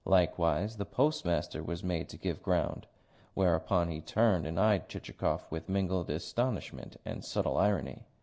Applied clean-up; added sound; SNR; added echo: none; none; none; none.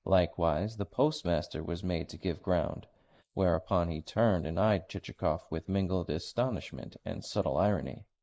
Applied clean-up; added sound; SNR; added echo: neural mask model Resemble Enhance denoiser.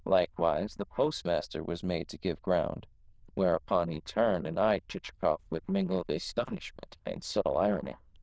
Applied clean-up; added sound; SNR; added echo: neural diffusion model UNIVERSE++.